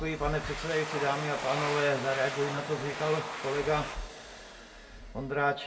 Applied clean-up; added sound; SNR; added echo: none; Domestic sounds, home sounds; 7 dB; reverberation time 0.1 s.